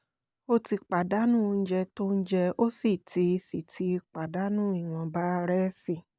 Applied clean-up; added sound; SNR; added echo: none; none; none; none.